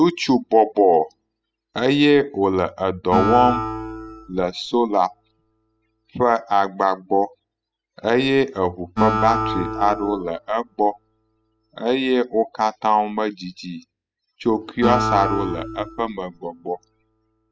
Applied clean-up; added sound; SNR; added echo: classical method spectral subtraction.